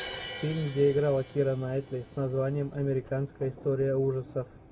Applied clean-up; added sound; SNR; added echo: none; Crash cymbal; 12 dB; none.